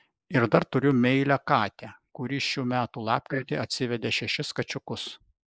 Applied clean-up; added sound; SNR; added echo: neural mask model Resemble Enhance denoiser.